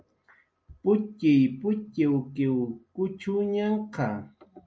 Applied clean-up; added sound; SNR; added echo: none; none; none; none.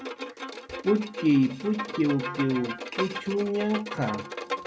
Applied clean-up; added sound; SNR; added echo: none; Bowed string instrument; 8 dB; none.